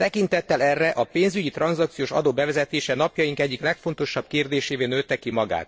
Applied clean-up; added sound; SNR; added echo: neural separator model SepFormer DNS4.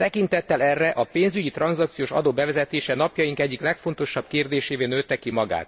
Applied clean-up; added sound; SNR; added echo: none; none; none; none.